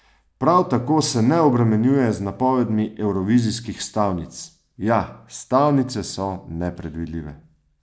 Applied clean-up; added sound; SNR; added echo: none; none; none; none.